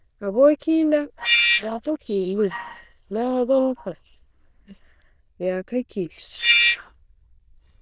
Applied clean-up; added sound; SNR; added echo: neural diffusion model UNIVERSE++.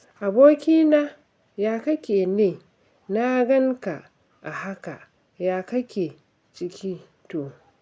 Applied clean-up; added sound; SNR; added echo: none; none; none; none.